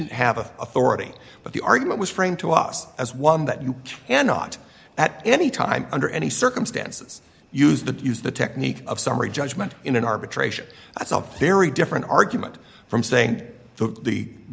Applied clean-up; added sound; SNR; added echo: none; none; none; none.